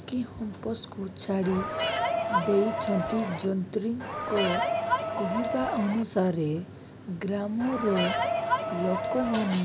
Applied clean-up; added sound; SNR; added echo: none; Crowd + Cricket; -3 dB; none.